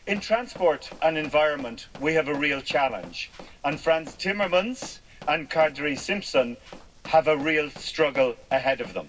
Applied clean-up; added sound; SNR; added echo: none; Run; 19 dB; reverberation time 0.4 s.